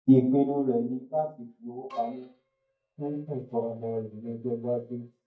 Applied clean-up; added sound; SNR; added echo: neural mask model DeepFilterNet 3.